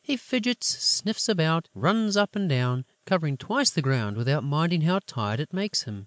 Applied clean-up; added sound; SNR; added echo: none; none; none; none.